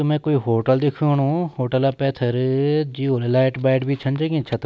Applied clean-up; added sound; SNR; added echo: none; none; none; none.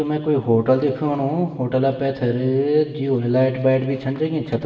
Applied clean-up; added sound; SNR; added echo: none; none; none; reverberation time 2.2 s.